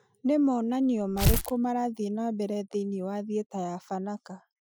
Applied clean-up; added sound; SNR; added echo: classical method Wiener filter.